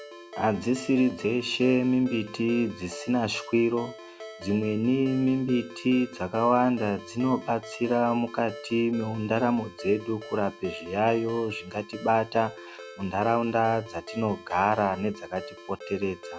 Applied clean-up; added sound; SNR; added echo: none; Ringtone; 16 dB; none.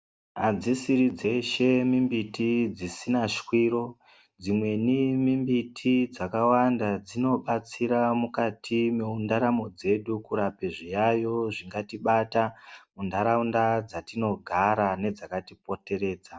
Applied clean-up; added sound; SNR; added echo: none; none; none; none.